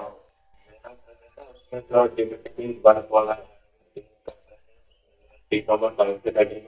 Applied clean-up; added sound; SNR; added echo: neural mask model DeepFilterNet 3.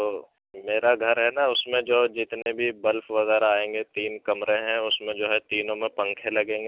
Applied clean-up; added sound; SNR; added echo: none; none; none; none.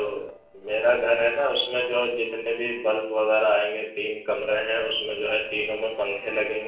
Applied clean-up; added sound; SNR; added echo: neural separator model SepFormer DNS4.